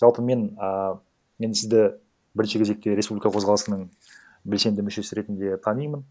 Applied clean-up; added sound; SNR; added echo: none; none; none; none.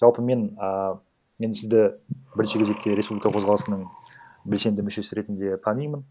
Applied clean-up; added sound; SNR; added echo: none; Breathing; 14 dB; none.